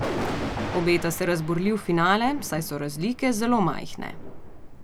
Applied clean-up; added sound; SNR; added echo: none; Thunder; 9 dB; none.